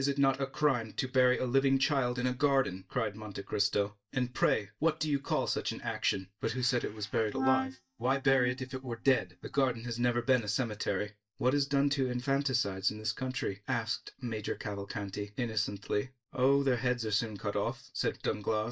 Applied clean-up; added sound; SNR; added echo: neural mask model DeepFilterNet 3.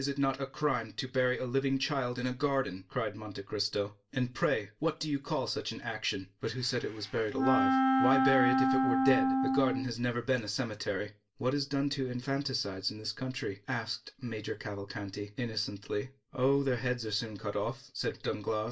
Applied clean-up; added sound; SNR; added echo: none; Wind instrument, woodwind instrument; -4 dB; reverberation time 0.2 s.